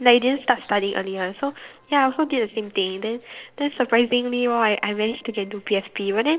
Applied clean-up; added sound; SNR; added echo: neural separator model SepFormer DNS4.